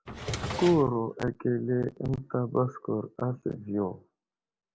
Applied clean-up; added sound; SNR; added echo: none; Drawer open or close; 6 dB; none.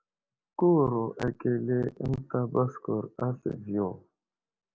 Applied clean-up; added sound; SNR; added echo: none; none; none; none.